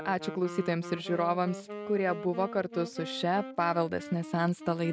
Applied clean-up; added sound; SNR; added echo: none; Wind instrument, woodwind instrument; 12 dB; none.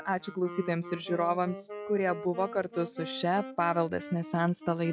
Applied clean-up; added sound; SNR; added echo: classical method log-MMSE.